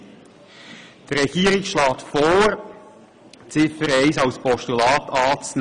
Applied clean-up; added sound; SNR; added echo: none; none; none; none.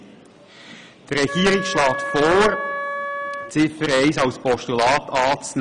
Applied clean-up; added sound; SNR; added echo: none; Wind instrument, woodwind instrument; 6 dB; none.